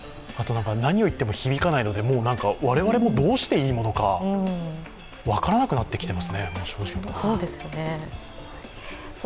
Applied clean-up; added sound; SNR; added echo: none; none; none; none.